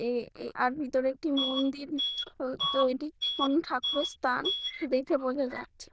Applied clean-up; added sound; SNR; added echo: neural diffusion model UNIVERSE++.